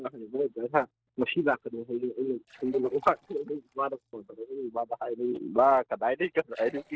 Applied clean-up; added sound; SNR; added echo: neural separator model SepFormer DNS4.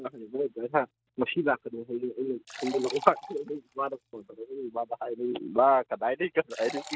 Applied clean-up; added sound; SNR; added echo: none; Liquid; 17 dB; none.